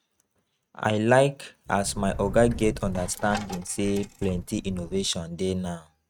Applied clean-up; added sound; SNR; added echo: neural mask model RNNoise.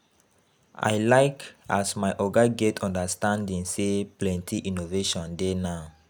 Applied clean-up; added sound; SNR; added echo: none; none; none; none.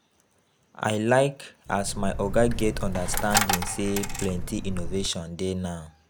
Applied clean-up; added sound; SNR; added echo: none; Coin (dropping); 1 dB; none.